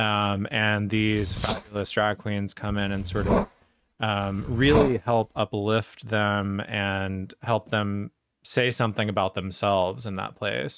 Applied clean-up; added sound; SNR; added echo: neural mask model RNNoise.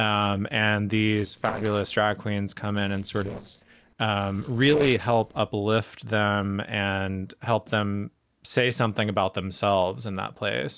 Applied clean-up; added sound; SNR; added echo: neural separator model SepFormer DNS4.